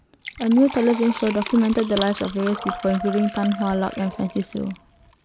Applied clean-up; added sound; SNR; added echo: none; Dog + Fill (with liquid); 11 dB; none.